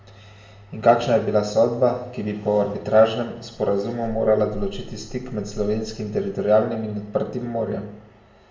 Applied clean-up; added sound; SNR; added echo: none; none; none; reverberation time 0.6 s.